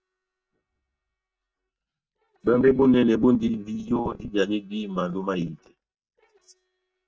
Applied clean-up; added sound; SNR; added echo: neural mask model DeepFilterNet 3.